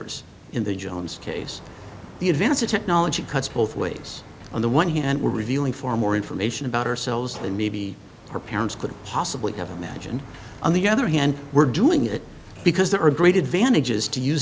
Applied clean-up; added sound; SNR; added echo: none; Sliding door; 20 dB; none.